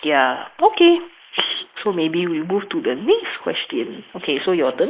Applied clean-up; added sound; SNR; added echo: neural mask model Resemble Enhance denoiser.